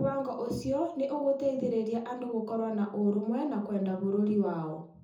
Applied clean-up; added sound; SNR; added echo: none; none; none; reverberation time 0.6 s.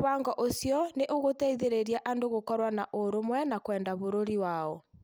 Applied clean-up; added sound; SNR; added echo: none; none; none; none.